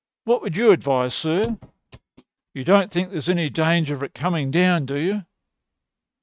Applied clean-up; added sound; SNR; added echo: neural mask model RNNoise.